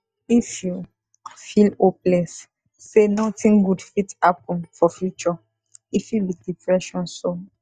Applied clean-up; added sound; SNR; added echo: neural mask model DeepFilterNet 3.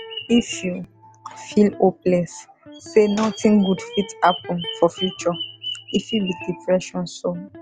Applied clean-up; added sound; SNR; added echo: none; Electric guitar + Bird vocalization, bird call, bird song; 14 dB; none.